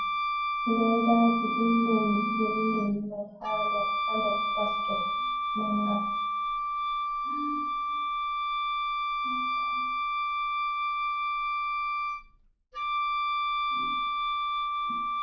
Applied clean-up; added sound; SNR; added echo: none; Wind instrument, woodwind instrument; -3 dB; reverberation time 0.9 s.